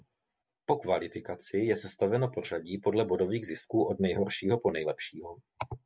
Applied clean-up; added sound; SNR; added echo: none; none; none; none.